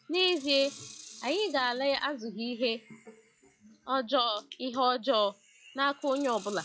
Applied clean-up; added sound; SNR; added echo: classical method log-MMSE.